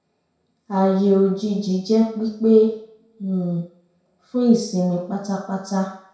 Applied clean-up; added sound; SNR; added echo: none; none; none; reverberation time 0.5 s.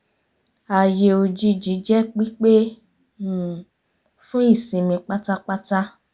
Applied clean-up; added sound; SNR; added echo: none; none; none; none.